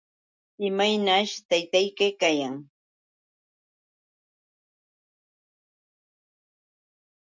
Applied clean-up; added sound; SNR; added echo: none; none; none; none.